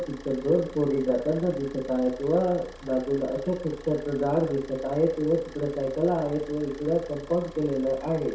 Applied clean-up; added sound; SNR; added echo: none; Idling / Car; 19 dB; reverberation time 0.6 s.